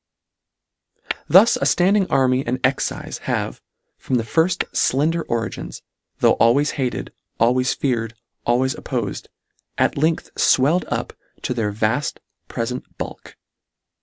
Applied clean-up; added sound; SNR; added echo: none; Glass; 13 dB; none.